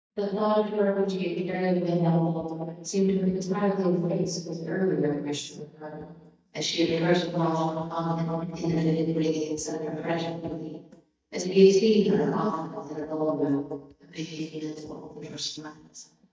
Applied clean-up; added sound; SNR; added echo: neural mask model DeepFilterNet 3.